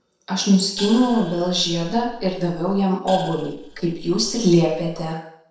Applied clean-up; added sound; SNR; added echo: neural separator model SepFormer DNS4.